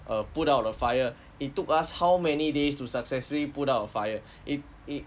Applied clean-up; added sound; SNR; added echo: none; none; none; none.